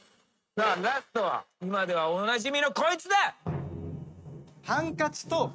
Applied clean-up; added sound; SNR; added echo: neural mask model RNNoise.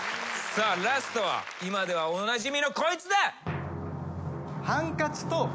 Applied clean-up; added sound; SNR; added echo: none; none; none; none.